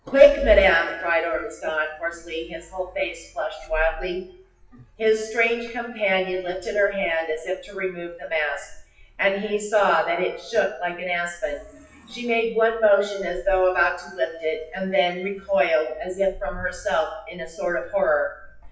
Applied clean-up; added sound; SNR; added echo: classical method WPE with log-MMSE.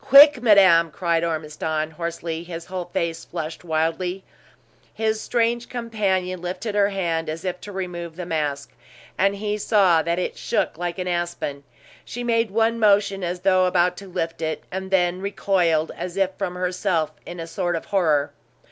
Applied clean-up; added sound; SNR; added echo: none; none; none; none.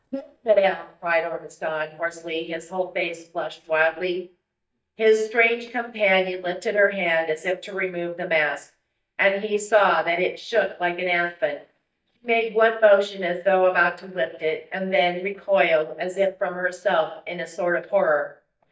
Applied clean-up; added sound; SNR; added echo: neural mask model DeepFilterNet 3.